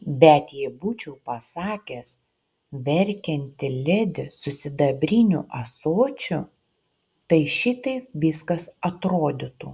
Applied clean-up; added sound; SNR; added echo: none; none; none; none.